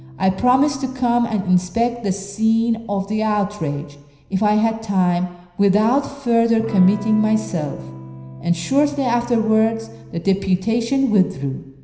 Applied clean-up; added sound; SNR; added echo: none; Electric guitar / Strum; 19 dB; reverberation time 0.9 s.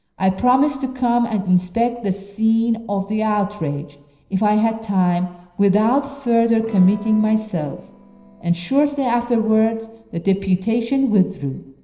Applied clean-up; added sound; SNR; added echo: neural separator model SepFormer DNS4.